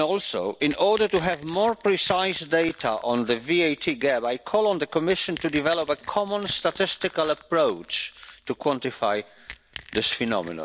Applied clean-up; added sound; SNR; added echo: none; Crack / Crushing; 18 dB; none.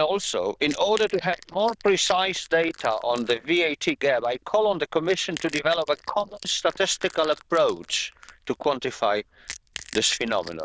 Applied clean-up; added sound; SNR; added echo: neural diffusion model UNIVERSE++.